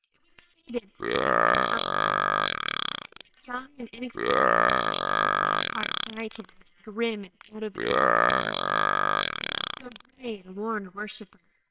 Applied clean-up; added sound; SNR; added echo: neural separator model SepFormer WHAMR!.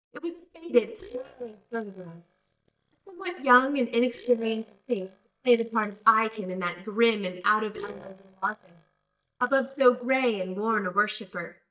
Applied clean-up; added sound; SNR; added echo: neural mask model DeepFilterNet 3.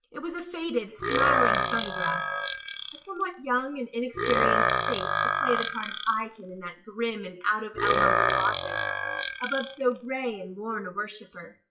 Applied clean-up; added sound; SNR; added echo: classical method WPE with log-MMSE.